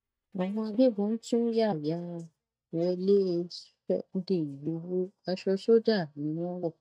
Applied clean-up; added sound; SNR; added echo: neural mask model DeepFilterNet 3.